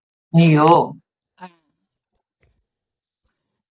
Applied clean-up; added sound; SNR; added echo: neural mask model DeepFilterNet 3.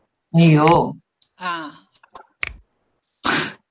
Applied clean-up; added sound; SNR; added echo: none; Finger snapping; 18 dB; none.